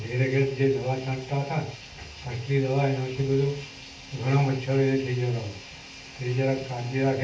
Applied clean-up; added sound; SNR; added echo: none; none; none; reverberation time 0.3 s.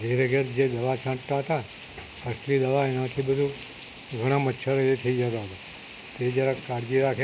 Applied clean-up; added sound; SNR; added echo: none; none; none; none.